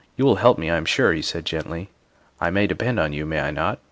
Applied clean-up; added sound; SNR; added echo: none; none; none; none.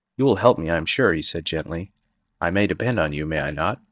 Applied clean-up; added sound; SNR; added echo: neural mask model DeepFilterNet 3.